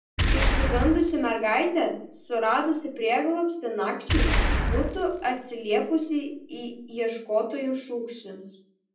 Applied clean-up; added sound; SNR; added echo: none; Boom; 0 dB; reverberation time 0.6 s.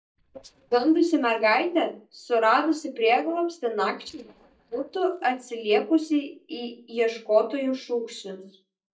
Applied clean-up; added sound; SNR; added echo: neural mask model DeepFilterNet 3.